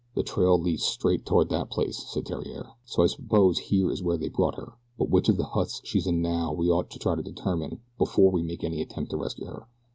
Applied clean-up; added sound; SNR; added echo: none; none; none; none.